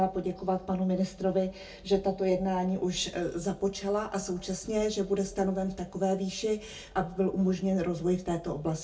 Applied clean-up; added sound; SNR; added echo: none; none; none; reverberation time 0.2 s.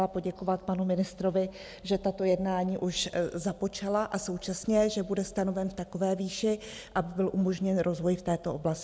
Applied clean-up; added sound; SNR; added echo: none; none; none; none.